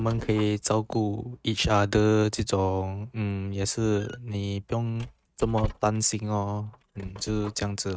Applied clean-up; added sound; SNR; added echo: neural mask model RNNoise.